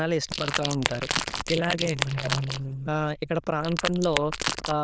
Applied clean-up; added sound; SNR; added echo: neural diffusion model UNIVERSE++.